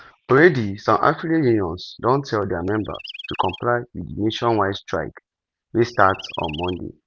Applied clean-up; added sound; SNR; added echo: none; Chirp, tweet; 17 dB; none.